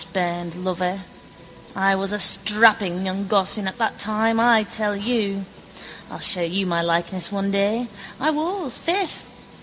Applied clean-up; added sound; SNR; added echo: none; none; none; none.